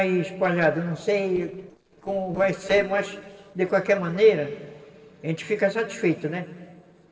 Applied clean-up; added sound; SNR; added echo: neural separator model SepFormer DNS4.